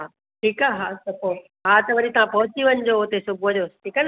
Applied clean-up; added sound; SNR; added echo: none; none; none; none.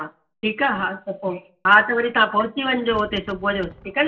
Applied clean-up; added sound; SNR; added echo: none; Wind; 19 dB; reverberation time 0.2 s.